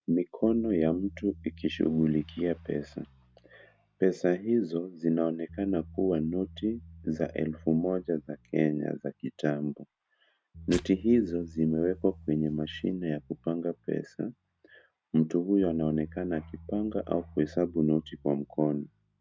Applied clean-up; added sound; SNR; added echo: none; Tearing + Bass guitar; 20 dB; none.